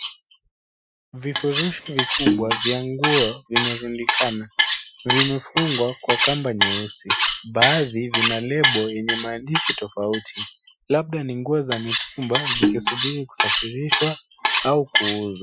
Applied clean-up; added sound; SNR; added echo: classical method Wiener filter.